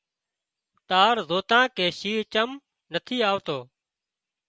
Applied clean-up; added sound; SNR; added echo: none; none; none; none.